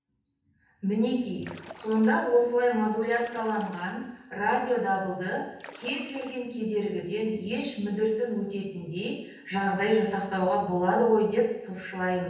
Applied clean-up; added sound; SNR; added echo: none; Splash, splatter; 20 dB; reverberation time 0.9 s.